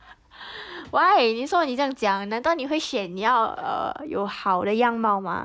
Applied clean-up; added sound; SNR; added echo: none; none; none; none.